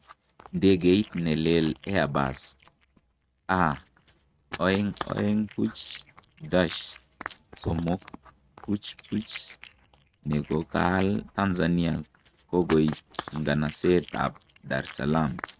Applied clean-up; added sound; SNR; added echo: neural mask model RNNoise.